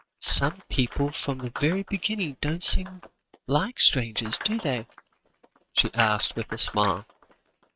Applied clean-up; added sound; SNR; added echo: neural mask model RNNoise.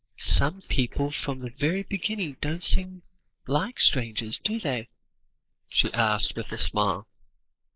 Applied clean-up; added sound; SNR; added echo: neural mask model Resemble Enhance denoiser.